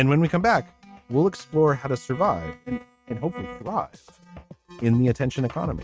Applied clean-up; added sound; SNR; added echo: neural mask model RNNoise.